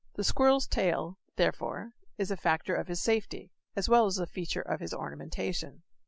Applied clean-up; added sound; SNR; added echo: none; none; none; none.